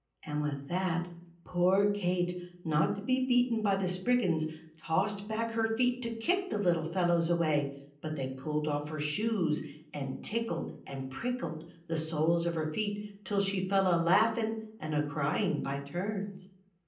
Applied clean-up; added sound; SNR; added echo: none; none; none; reverberation time 0.6 s.